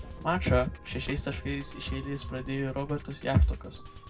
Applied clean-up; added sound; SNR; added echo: none; Musical instrument; 13 dB; reverberation time 0.4 s.